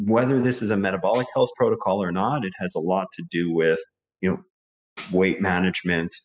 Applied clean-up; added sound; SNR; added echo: classical method spectral subtraction.